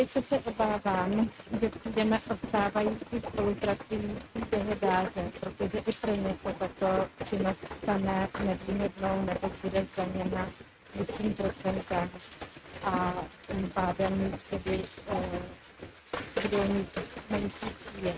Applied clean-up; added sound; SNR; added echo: neural mask model RNNoise.